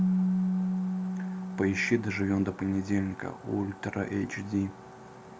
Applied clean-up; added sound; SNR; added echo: none; Keyboard (musical); 2 dB; none.